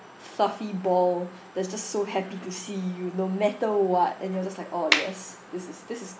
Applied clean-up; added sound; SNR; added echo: none; none; none; none.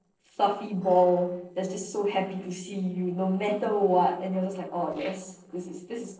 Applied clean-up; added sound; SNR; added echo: neural separator model SepFormer DNS4.